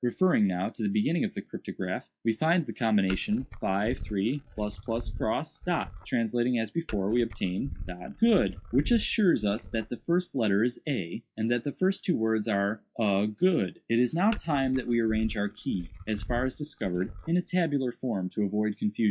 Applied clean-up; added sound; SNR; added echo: classical method log-MMSE.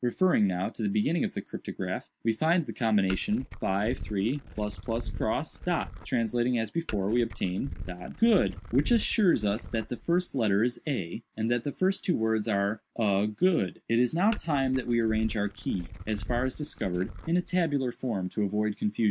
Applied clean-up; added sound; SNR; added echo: none; Glass; 12 dB; none.